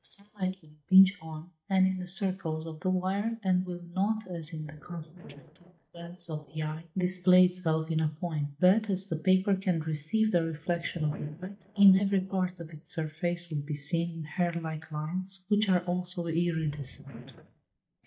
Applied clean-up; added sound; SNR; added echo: neural mask model DeepFilterNet 3.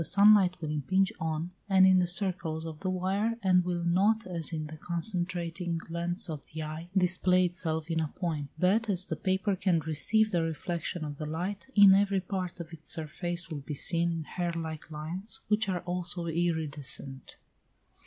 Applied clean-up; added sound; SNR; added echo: none; none; none; none.